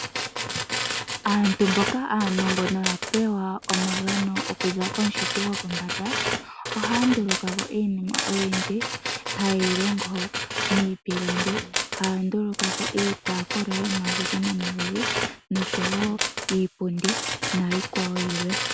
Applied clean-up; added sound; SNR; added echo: none; Tools; 2 dB; none.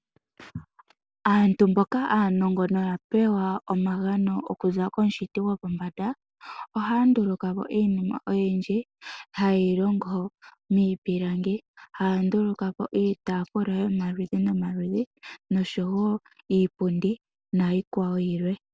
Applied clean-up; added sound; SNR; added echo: none; none; none; none.